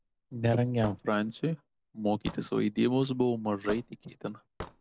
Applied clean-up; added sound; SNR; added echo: none; Hammer / Wood; 18 dB; none.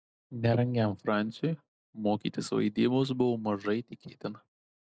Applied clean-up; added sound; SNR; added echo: none; none; none; none.